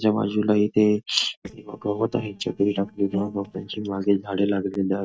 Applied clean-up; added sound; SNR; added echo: neural mask model DeepFilterNet 3.